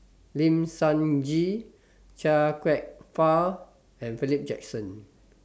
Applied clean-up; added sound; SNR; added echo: none; none; none; none.